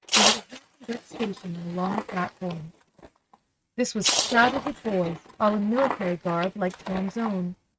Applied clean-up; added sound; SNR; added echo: neural mask model RNNoise.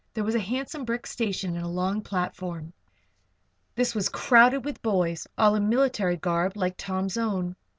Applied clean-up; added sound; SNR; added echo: none; none; none; none.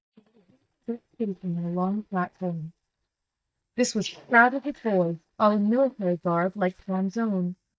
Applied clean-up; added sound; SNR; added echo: neural mask model DeepFilterNet 3.